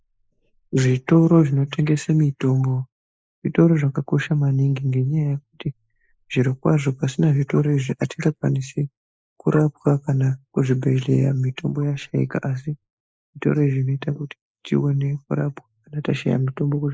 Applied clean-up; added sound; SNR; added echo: neural mask model Resemble Enhance denoiser.